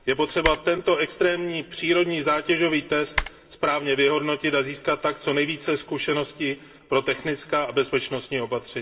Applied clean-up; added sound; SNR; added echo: none; Typing; 10 dB; reverberation time 1.4 s.